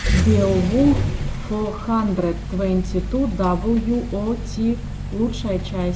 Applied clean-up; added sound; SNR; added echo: none; Accelerating, revving, vroom; 3 dB; none.